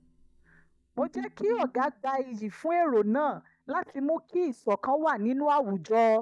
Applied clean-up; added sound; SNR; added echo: neural mask model DeepFilterNet 3.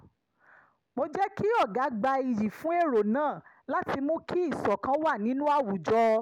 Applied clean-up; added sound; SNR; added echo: none; none; none; none.